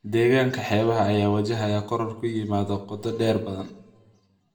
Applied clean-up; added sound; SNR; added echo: none; none; none; reverberation time 0.5 s.